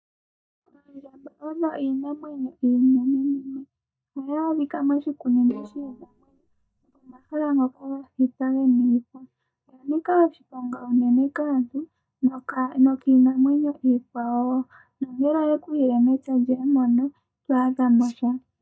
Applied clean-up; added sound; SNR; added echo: neural mask model DeepFilterNet 3.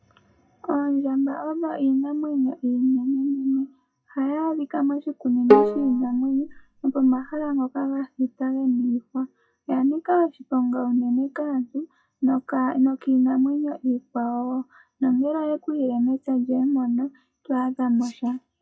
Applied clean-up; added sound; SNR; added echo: classical method WPE with log-MMSE.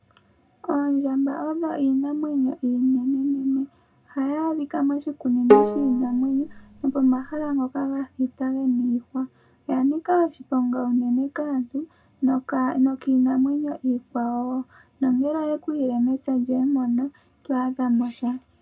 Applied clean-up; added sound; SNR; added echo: none; Bowed string instrument; 0 dB; reverberation time 0.2 s.